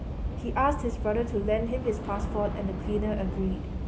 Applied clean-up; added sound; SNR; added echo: none; Subway, metro, underground / Train; 2 dB; none.